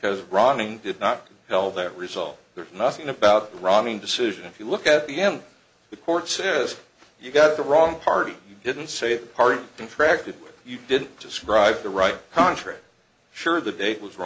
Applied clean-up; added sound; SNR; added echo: none; none; none; none.